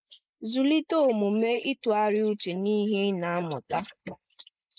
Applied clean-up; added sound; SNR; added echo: neural mask model Resemble Enhance denoiser.